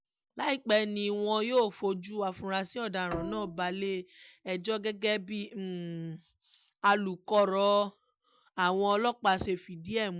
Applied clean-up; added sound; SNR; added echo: none; Bowed string instrument; 12 dB; none.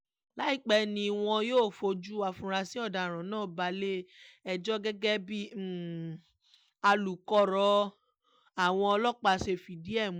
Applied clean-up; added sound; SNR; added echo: none; none; none; none.